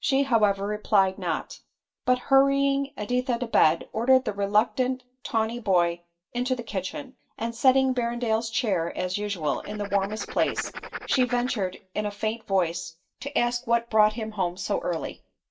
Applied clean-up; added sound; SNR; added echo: none; Writing; 13 dB; reverberation time 0.2 s.